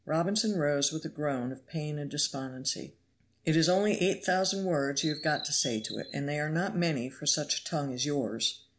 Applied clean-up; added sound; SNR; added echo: none; Chirp, tweet; 12 dB; none.